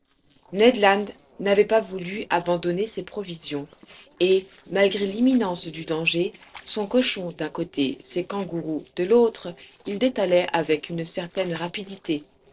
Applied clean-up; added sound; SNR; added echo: neural separator model SepFormer DNS4.